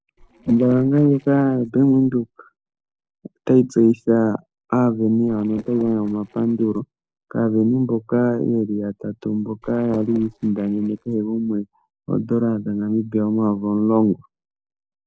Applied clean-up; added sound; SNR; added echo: neural separator model SepFormer DNS4.